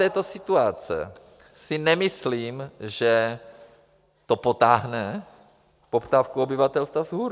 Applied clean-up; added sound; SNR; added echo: none; none; none; none.